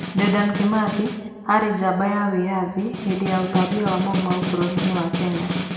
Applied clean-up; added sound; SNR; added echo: none; Snare drum; 6 dB; reverberation time 1.5 s.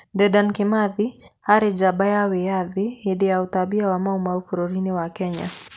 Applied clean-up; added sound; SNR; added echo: none; none; none; none.